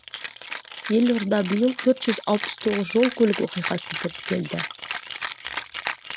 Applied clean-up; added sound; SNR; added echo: none; Rattle (instrument); 7 dB; none.